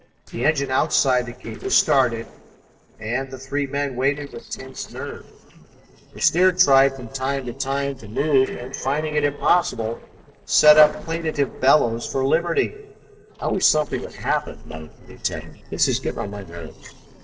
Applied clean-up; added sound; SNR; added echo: neural separator model SepFormer DNS4.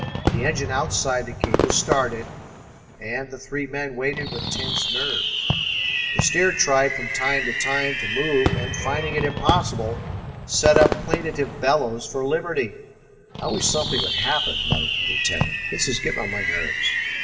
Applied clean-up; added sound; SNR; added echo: none; Fireworks; 1 dB; reverberation time 2.4 s.